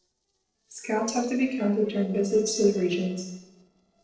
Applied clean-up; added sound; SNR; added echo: neural separator model SepFormer DNS4.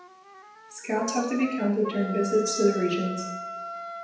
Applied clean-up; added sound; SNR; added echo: none; Wind instrument, woodwind instrument; 10 dB; reverberation time 0.8 s.